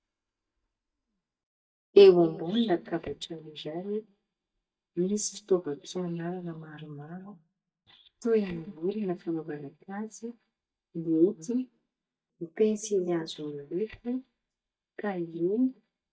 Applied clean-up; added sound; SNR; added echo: neural mask model DeepFilterNet 3.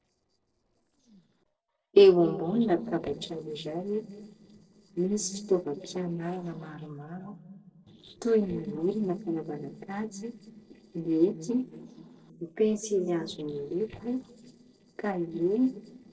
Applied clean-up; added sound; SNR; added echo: neural separator model SepFormer DNS4.